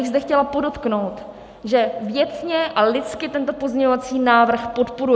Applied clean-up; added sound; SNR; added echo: none; none; none; none.